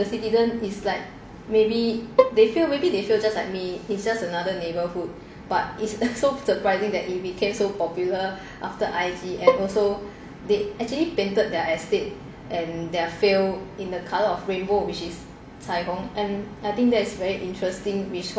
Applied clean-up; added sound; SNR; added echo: none; Bowed string instrument; 2 dB; reverberation time 1.4 s.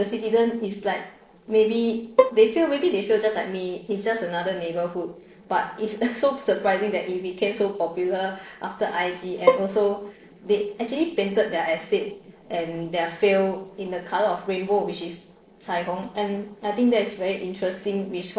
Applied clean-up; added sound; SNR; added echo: neural separator model SepFormer DNS4.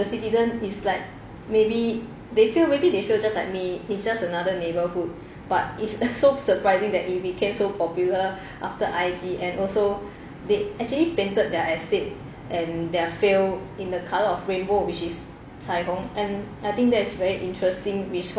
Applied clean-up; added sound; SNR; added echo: none; none; none; none.